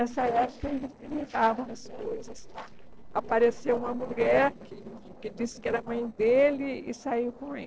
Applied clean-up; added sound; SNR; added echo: neural separator model SepFormer DNS4.